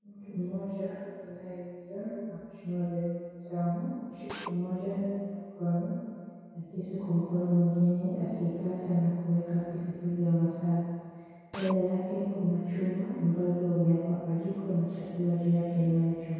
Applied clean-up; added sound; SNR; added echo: none; Drill; 12 dB; reverberation time 2.0 s.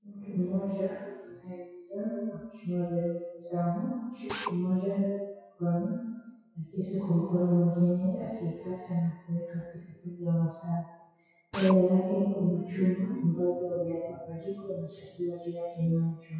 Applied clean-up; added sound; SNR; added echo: classical method WPE with log-MMSE.